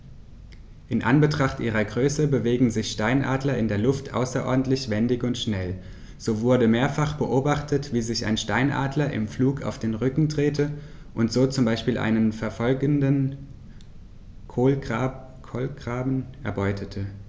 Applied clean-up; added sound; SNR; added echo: none; none; none; none.